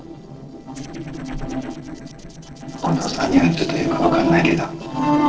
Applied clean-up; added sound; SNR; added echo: neural separator model SepFormer DNS4.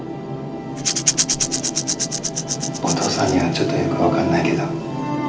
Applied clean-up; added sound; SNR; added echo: none; Rattle / Rattle (instrument); 3 dB; reverberation time 0.4 s.